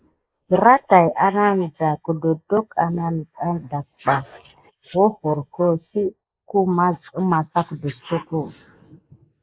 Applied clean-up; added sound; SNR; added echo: neural mask model Resemble Enhance denoiser.